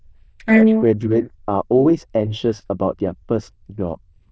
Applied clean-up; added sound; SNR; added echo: neural diffusion model UNIVERSE++.